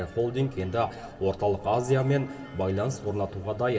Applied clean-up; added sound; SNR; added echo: none; none; none; reverberation time 1.8 s.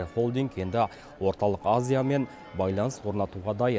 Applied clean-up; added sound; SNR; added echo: none; none; none; none.